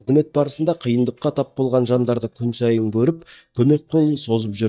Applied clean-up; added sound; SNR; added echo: neural mask model DeepFilterNet 3.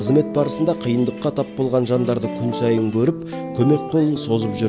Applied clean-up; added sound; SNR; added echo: none; Guitar; 10 dB; none.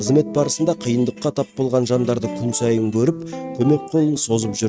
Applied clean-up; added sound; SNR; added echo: neural mask model RNNoise.